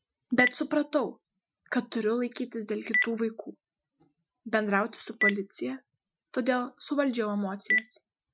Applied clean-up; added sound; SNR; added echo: classical method Wiener filter.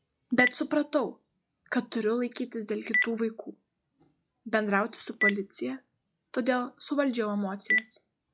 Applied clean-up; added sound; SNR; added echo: classical method log-MMSE.